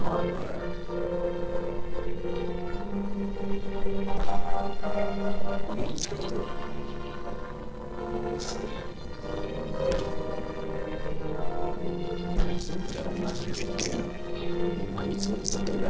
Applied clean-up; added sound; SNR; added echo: neural separator model SepFormer DNS4.